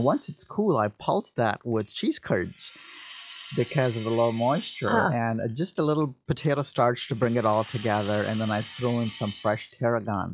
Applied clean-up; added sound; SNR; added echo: classical method log-MMSE.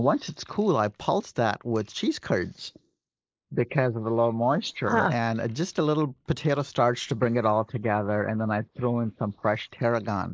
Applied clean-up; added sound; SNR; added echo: neural mask model Resemble Enhance denoiser.